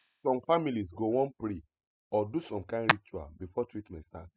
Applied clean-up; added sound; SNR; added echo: classical method spectral subtraction.